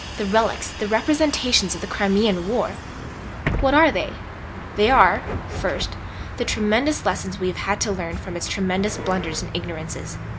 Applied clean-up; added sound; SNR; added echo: none; Bus; 8 dB; none.